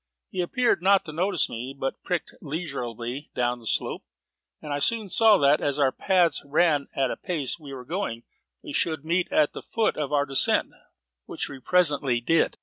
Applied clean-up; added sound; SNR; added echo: none; none; none; none.